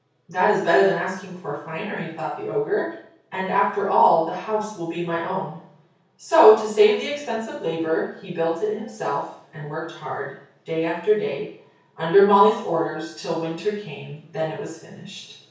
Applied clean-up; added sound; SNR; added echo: none; none; none; reverberation time 0.6 s.